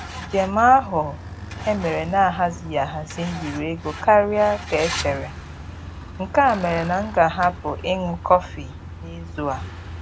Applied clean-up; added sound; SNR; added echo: none; Truck; 11 dB; none.